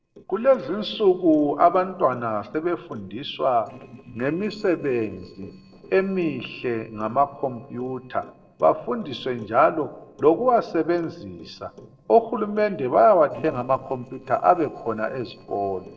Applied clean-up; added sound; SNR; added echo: neural separator model SepFormer DNS4.